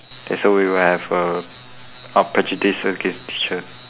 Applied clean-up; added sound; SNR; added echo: none; none; none; none.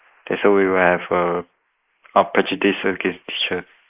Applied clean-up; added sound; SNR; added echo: neural mask model Resemble Enhance denoiser.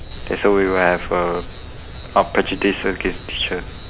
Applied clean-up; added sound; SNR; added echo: none; Fire; 13 dB; none.